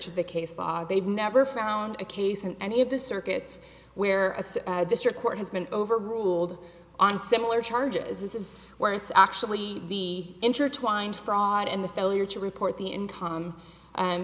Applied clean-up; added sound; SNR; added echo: none; none; none; none.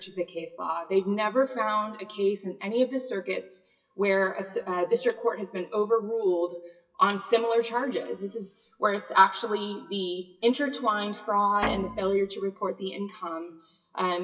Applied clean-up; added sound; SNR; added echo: classical method WPE with log-MMSE.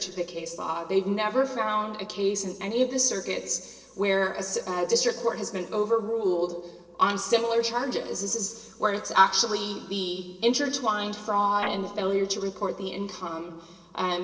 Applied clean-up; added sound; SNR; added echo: neural separator model SepFormer DNS4.